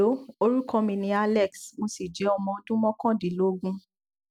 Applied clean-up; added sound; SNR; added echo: none; none; none; none.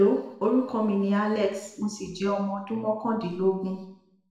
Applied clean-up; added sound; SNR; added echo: none; none; none; reverberation time 0.7 s.